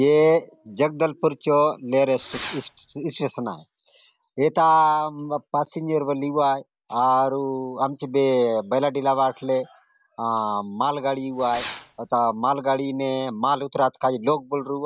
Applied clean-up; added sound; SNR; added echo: none; Fireworks; 10 dB; none.